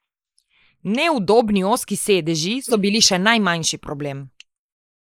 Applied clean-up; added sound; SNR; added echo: neural mask model Resemble Enhance denoiser.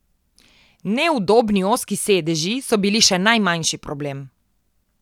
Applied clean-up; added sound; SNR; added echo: none; none; none; none.